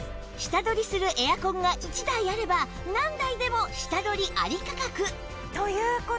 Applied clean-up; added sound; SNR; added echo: none; none; none; none.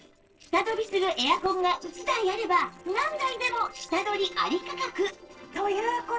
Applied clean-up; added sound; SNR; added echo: neural separator model SepFormer DNS4.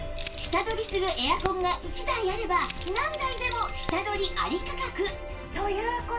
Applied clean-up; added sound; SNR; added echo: none; Keys jangling; 3 dB; reverberation time 0.2 s.